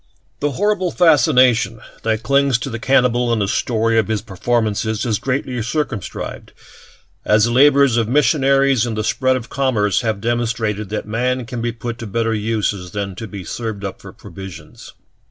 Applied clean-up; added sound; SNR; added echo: none; none; none; none.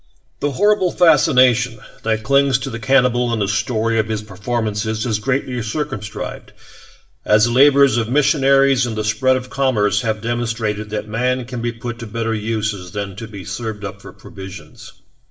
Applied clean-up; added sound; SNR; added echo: none; none; none; reverberation time 0.5 s.